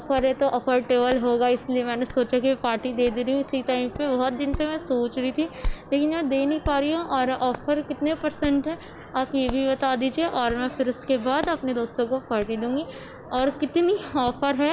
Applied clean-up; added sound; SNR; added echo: none; Hands; 15 dB; none.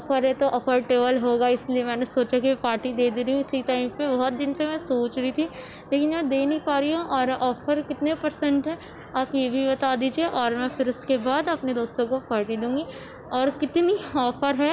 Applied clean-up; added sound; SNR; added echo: none; none; none; none.